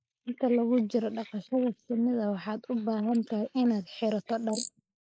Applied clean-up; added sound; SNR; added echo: neural mask model Resemble Enhance denoiser.